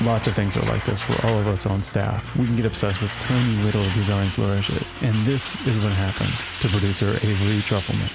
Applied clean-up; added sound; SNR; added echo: none; Truck; 12 dB; none.